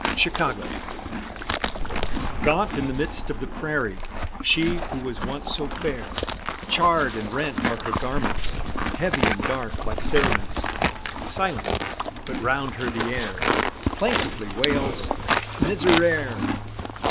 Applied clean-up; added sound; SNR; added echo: none; Bird + Livestock, farm animals, working animals; -1 dB; none.